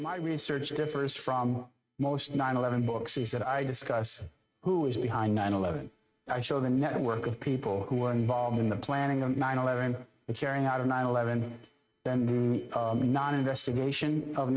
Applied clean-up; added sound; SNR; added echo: neural mask model RNNoise.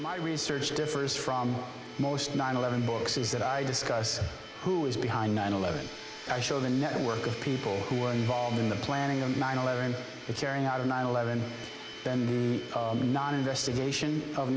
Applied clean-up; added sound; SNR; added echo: none; Domestic sounds, home sounds; 14 dB; none.